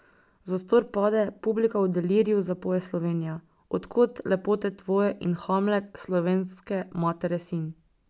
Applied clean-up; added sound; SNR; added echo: none; none; none; none.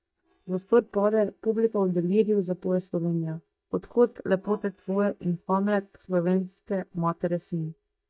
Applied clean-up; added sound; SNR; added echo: neural mask model DeepFilterNet 3.